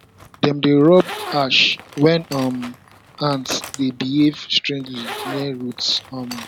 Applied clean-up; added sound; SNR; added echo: none; Zipper (clothing); 16 dB; none.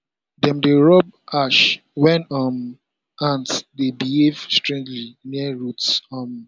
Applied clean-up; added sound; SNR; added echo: none; none; none; none.